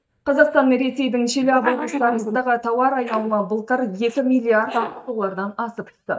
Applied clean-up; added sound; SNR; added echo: neural mask model DeepFilterNet 3.